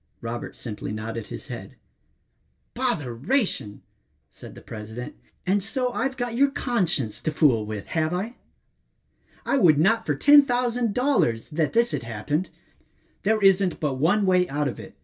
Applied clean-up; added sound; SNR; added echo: none; none; none; reverberation time 0.1 s.